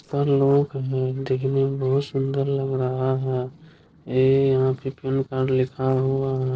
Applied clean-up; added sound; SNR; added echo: neural separator model SepFormer DNS4.